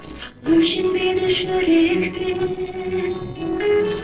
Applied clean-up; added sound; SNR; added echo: neural separator model SepFormer DNS4.